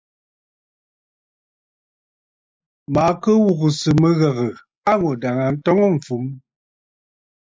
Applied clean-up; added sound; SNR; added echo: neural mask model Resemble Enhance denoiser.